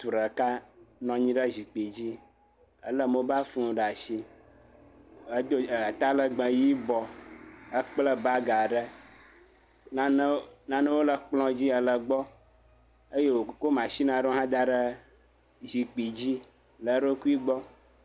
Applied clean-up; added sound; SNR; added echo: none; none; none; none.